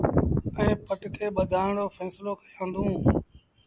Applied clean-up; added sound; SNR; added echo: none; none; none; none.